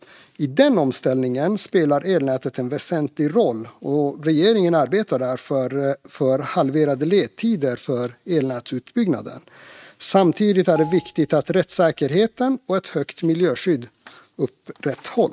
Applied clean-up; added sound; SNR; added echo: neural mask model RNNoise.